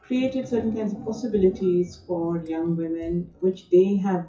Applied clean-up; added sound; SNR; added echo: classical method WPE with log-MMSE.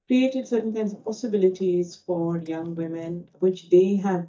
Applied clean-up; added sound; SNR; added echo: neural mask model DeepFilterNet 3.